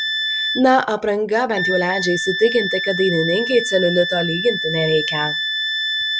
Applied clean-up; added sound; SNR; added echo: none; Wind instrument, woodwind instrument; 4 dB; none.